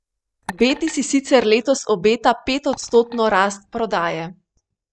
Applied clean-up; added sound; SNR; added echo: neural mask model DeepFilterNet 3.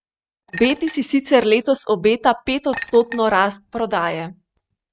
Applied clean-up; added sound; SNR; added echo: neural mask model RNNoise.